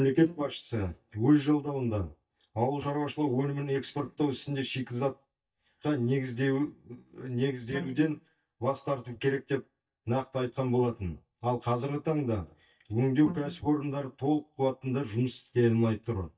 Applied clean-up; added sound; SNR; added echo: neural mask model DeepFilterNet 3.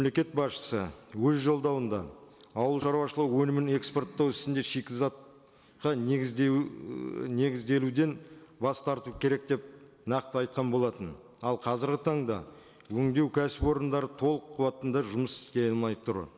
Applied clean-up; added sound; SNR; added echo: none; none; none; none.